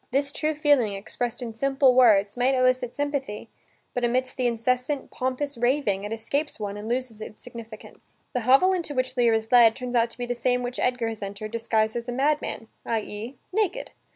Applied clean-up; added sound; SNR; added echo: none; none; none; none.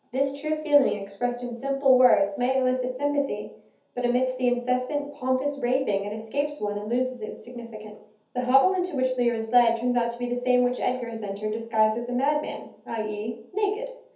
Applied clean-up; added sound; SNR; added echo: none; none; none; reverberation time 0.5 s.